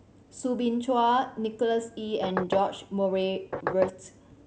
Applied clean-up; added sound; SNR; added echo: none; Knock; 3 dB; none.